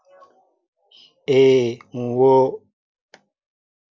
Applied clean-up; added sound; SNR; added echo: none; none; none; none.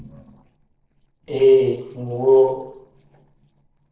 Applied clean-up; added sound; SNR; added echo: neural separator model SepFormer DNS4.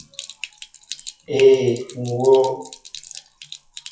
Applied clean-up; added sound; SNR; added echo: classical method WPE with log-MMSE.